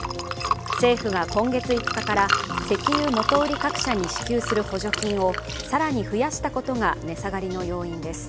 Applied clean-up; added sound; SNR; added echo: none; Liquid; 5 dB; none.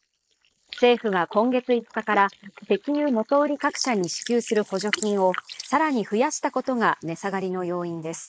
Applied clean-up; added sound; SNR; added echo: neural mask model Resemble Enhance denoiser.